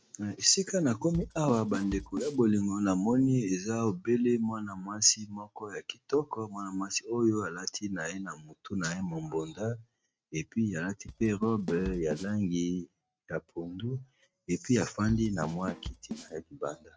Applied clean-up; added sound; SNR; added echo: neural mask model RNNoise.